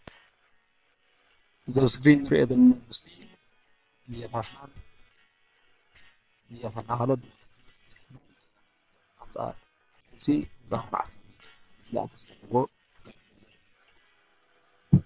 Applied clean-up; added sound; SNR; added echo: neural separator model SepFormer WHAM!.